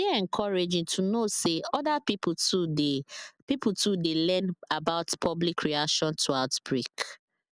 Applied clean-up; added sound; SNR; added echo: none; none; none; none.